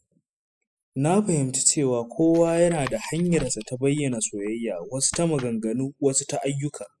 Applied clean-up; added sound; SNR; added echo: classical method spectral subtraction.